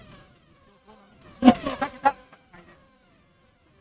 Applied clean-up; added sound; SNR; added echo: neural mask model RNNoise.